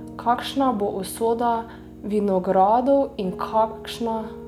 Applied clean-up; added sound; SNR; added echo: none; Piano; 16 dB; none.